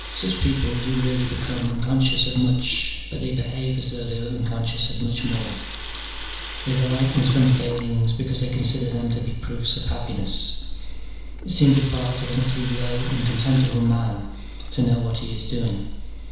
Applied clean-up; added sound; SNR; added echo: none; Water tap, faucet; 13 dB; reverberation time 1.0 s.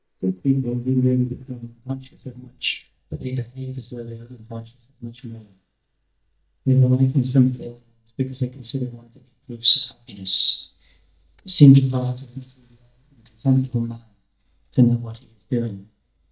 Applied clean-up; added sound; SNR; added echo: neural mask model DeepFilterNet 3.